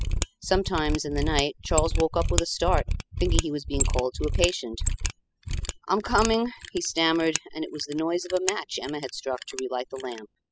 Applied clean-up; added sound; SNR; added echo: classical method spectral subtraction.